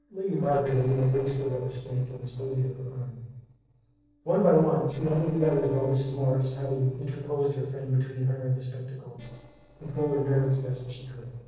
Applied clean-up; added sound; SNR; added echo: neural separator model SepFormer DNS4.